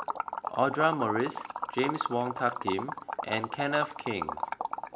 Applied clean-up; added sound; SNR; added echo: none; Liquid; 4 dB; none.